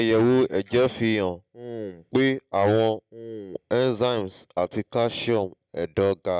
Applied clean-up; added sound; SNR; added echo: none; none; none; none.